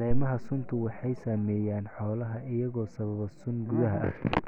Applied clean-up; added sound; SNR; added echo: none; none; none; none.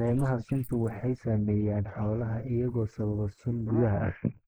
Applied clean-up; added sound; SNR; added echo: neural mask model Resemble Enhance denoiser.